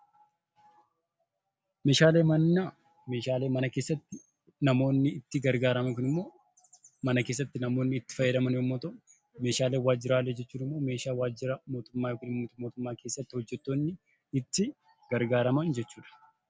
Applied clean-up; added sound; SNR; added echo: none; none; none; none.